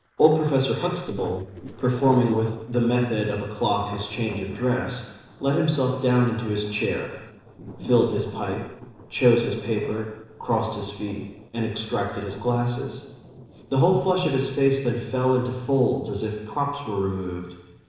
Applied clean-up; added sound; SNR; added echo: neural separator model SepFormer DNS4.